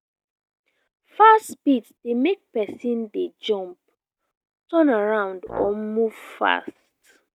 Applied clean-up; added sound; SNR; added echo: neural mask model RNNoise.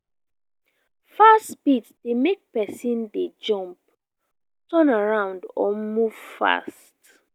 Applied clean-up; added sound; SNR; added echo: none; none; none; none.